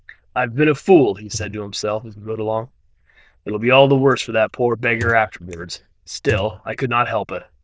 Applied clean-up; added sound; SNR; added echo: neural diffusion model UNIVERSE++.